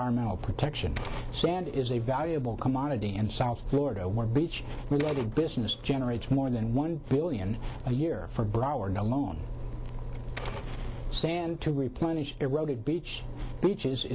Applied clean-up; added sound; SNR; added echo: none; Typewriter; 17 dB; none.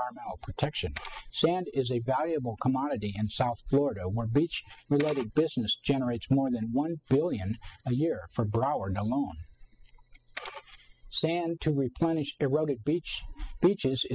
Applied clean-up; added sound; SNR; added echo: classical method spectral subtraction.